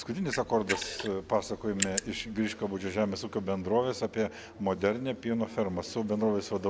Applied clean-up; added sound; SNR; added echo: none; Camera; 7 dB; none.